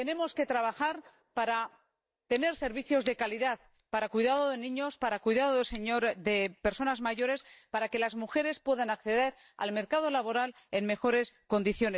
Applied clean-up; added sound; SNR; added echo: neural mask model DeepFilterNet 3.